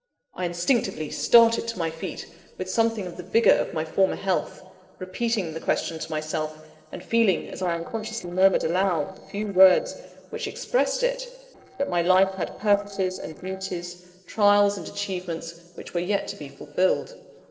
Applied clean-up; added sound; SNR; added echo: neural separator model SepFormer DNS4.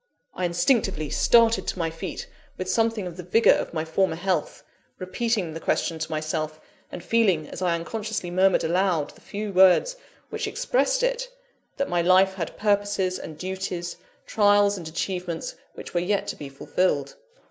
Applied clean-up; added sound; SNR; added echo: none; none; none; none.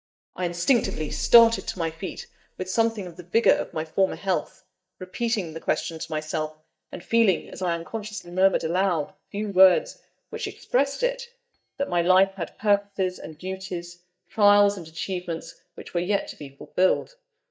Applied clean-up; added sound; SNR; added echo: neural mask model DeepFilterNet 3.